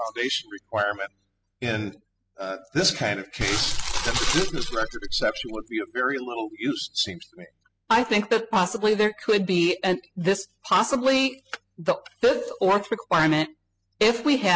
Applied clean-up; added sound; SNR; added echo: classical method spectral subtraction.